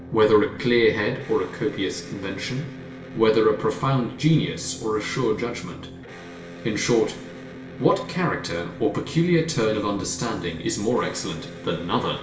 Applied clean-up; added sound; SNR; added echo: none; Electric guitar; 15 dB; reverberation time 0.8 s.